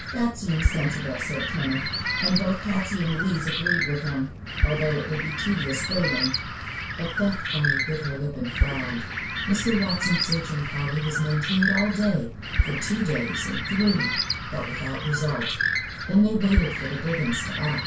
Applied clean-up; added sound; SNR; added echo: none; Bird; 2 dB; reverberation time 0.2 s.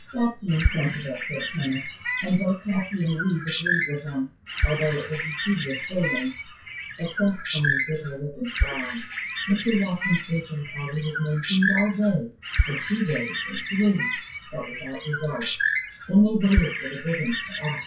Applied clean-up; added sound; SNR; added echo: classical method WPE with log-MMSE.